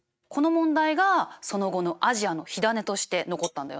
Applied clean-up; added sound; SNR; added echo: neural mask model RNNoise.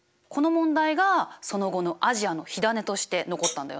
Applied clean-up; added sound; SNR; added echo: none; Hi-hat; 6 dB; none.